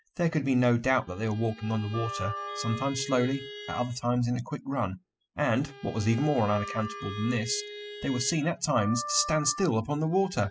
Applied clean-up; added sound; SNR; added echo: classical method spectral subtraction.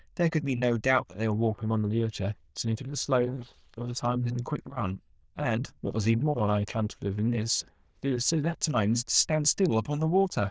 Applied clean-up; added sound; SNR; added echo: neural diffusion model UNIVERSE++.